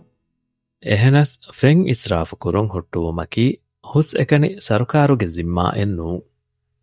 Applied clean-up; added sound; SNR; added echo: neural mask model DeepFilterNet 3.